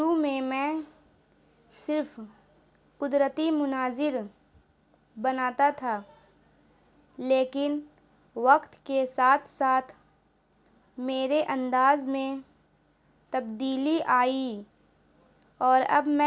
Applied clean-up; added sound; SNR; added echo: none; none; none; none.